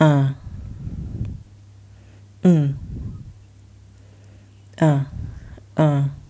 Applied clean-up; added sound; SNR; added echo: none; none; none; none.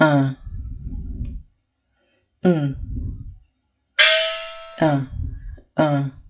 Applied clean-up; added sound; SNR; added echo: classical method WPE with log-MMSE.